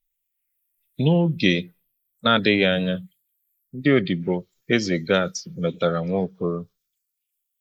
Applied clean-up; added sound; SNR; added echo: neural mask model Resemble Enhance denoiser.